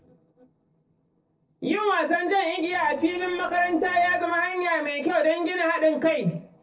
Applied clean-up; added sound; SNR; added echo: neural separator model SepFormer DNS4.